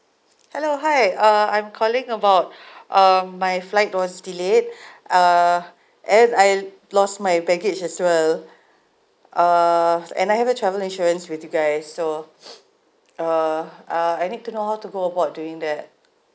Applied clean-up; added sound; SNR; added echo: none; none; none; none.